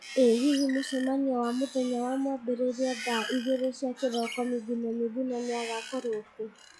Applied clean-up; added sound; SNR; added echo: classical method log-MMSE.